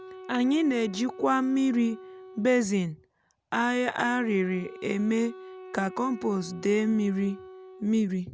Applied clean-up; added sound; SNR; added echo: none; Wind instrument, woodwind instrument; 17 dB; none.